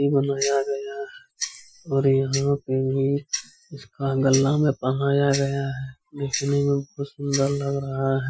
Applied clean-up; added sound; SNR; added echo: classical method Wiener filter.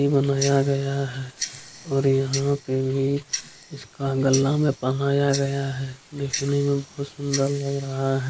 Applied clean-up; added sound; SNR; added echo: neural mask model Resemble Enhance denoiser.